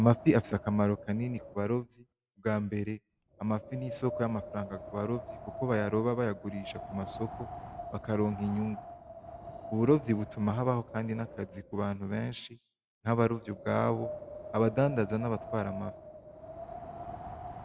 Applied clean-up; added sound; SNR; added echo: none; Wind; 13 dB; none.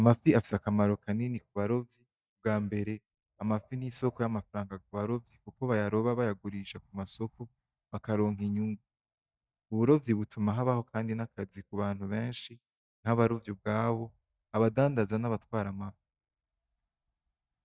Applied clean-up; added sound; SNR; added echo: neural mask model DeepFilterNet 3.